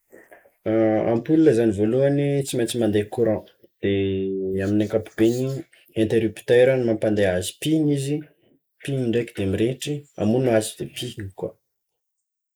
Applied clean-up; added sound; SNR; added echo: neural mask model Resemble Enhance denoiser.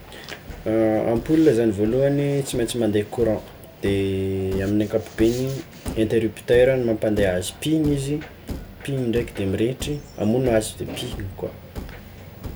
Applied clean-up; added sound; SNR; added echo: none; Thump, thud; 15 dB; none.